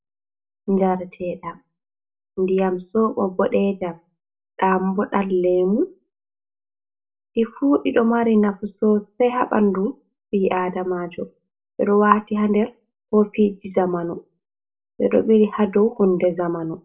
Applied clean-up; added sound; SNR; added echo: none; none; none; reverberation time 0.2 s.